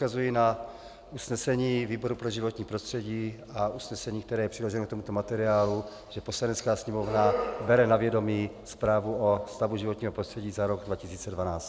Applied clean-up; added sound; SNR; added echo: none; none; none; none.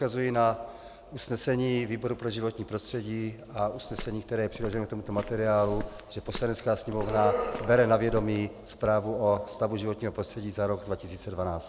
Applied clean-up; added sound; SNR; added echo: none; Walk, footsteps; 12 dB; none.